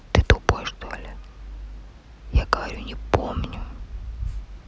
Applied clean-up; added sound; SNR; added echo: none; none; none; none.